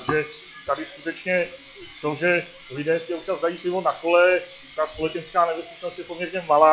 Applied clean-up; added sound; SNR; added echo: classical method log-MMSE.